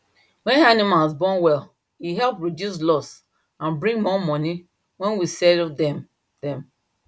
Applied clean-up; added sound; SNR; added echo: none; none; none; none.